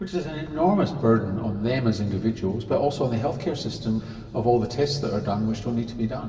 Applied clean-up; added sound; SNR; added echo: none; none; none; reverberation time 2.5 s.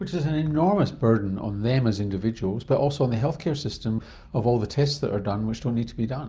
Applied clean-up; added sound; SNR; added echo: none; none; none; none.